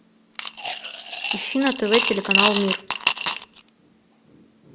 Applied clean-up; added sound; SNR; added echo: none; Coin (dropping) / Glass; -1 dB; none.